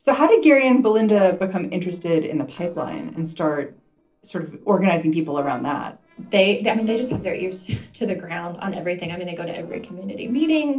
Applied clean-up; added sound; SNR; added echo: neural separator model SepFormer DNS4.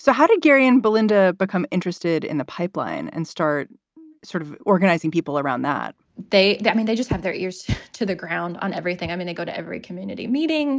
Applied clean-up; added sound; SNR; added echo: none; none; none; none.